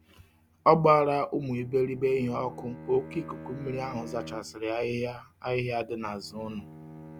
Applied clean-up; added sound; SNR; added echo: none; Bowed string instrument; 17 dB; none.